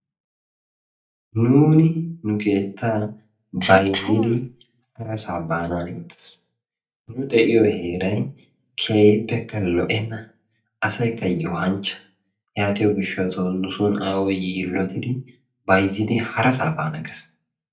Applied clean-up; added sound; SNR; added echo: neural mask model DeepFilterNet 3.